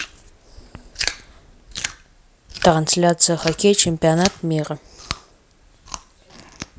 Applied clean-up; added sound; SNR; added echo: none; Chewing, mastication; 12 dB; none.